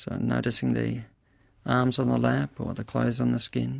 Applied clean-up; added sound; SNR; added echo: none; none; none; none.